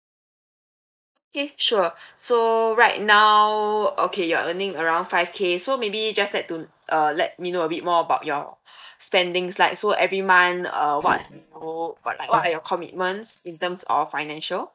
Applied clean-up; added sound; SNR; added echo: neural mask model DeepFilterNet 3.